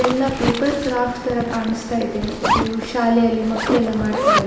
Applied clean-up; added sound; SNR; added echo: none; Zipper (clothing); 3 dB; reverberation time 0.9 s.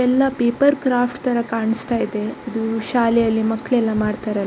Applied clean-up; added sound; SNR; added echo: none; none; none; none.